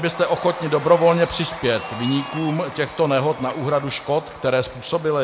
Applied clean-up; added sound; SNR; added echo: none; Cheering; 14 dB; none.